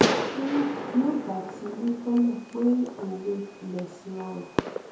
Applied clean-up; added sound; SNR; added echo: none; Fireworks; 3 dB; reverberation time 0.6 s.